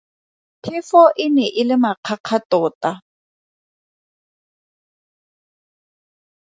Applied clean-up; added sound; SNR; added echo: none; none; none; none.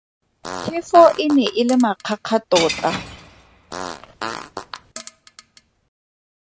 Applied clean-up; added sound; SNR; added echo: none; Fart + Shatter / Crushing; 11 dB; none.